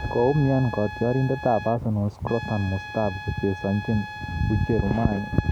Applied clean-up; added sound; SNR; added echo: none; Trumpet; 13 dB; none.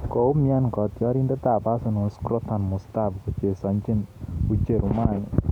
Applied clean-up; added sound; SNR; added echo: none; none; none; none.